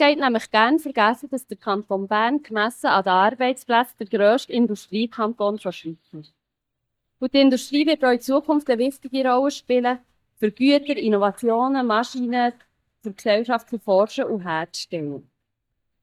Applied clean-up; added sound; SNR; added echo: neural mask model DeepFilterNet 3.